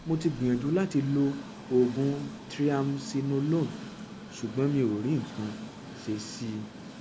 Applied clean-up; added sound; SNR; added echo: none; Train; 13 dB; none.